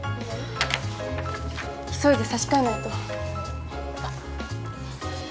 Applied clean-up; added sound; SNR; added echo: none; none; none; none.